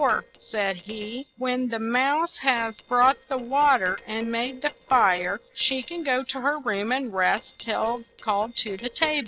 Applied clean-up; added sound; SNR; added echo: neural separator model SepFormer DNS4.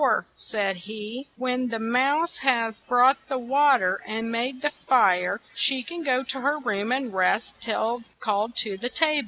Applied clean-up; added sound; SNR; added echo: none; none; none; none.